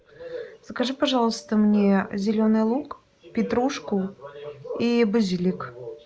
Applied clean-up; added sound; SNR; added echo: none; none; none; none.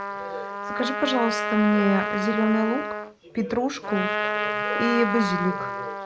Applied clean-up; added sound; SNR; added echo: none; Trumpet; 3 dB; none.